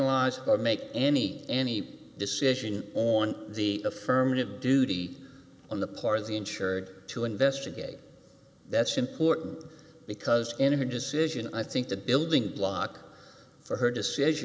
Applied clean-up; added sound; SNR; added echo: none; none; none; none.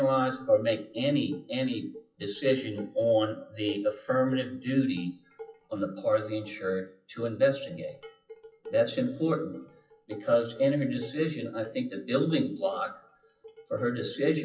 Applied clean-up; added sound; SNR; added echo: classical method WPE with log-MMSE.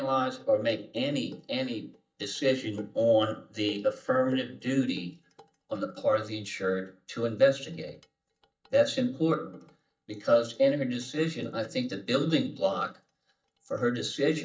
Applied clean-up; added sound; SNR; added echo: neural mask model DeepFilterNet 3.